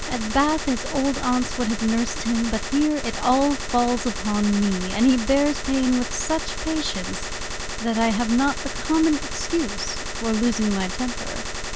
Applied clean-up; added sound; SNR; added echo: none; Gunshot, gunfire; 5 dB; none.